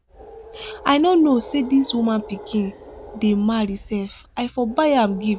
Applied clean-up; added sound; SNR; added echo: none; Animal; 18 dB; none.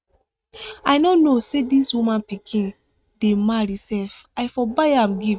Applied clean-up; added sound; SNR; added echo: neural mask model RNNoise.